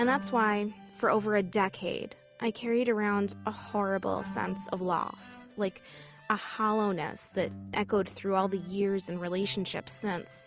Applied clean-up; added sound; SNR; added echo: none; none; none; none.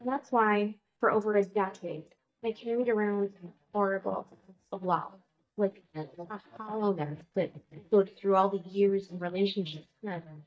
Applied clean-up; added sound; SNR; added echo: neural mask model DeepFilterNet 3.